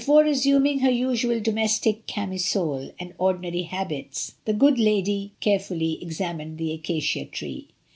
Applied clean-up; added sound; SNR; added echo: none; none; none; none.